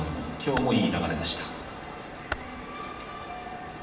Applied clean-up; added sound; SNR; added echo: none; Computer keyboard; 11 dB; reverberation time 1.0 s.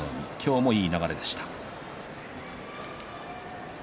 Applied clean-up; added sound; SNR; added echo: none; none; none; none.